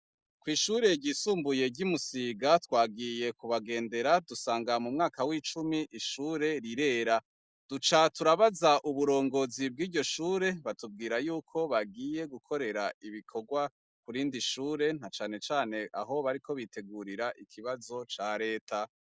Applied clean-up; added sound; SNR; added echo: none; none; none; none.